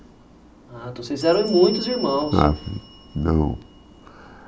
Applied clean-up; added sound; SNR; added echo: none; Bell; 16 dB; none.